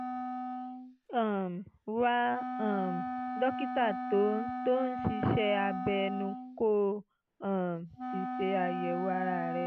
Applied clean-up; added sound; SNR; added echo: none; Wind instrument, woodwind instrument; 5 dB; none.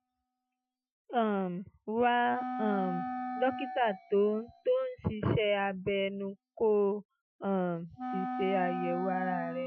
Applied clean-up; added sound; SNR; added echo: classical method Wiener filter.